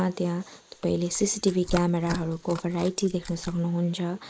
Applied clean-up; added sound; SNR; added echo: neural mask model Resemble Enhance denoiser.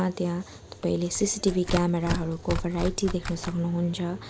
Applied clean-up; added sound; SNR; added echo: none; Tearing; 7 dB; none.